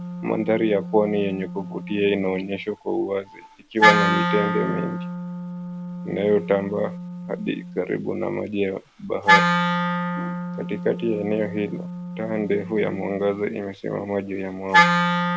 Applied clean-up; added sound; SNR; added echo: none; Wind instrument, woodwind instrument; 0 dB; none.